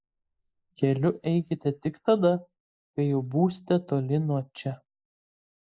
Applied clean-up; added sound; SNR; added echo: neural mask model Resemble Enhance denoiser.